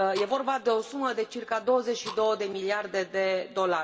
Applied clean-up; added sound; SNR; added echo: none; Fire; 20 dB; reverberation time 1.4 s.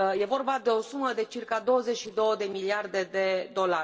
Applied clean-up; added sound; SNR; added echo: neural separator model SepFormer DNS4.